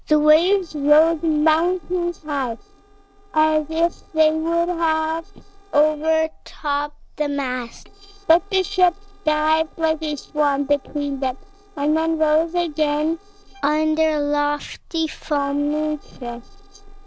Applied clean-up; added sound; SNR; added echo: neural separator model SepFormer DNS4.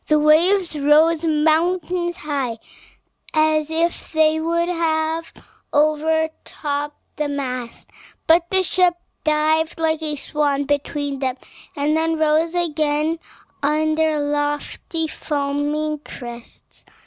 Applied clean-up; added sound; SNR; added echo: none; none; none; none.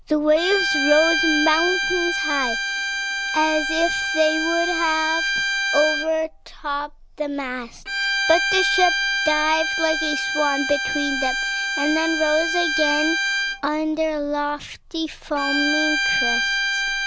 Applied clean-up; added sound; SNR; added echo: none; Bowed string instrument; 0 dB; none.